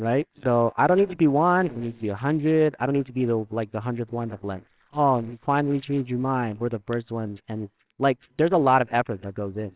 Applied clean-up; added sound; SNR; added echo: neural separator model SepFormer WHAMR!.